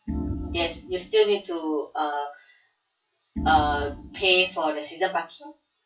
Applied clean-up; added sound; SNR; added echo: classical method WPE with log-MMSE.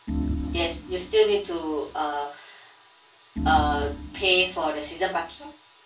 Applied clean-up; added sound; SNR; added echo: none; Organ; 6 dB; reverberation time 0.2 s.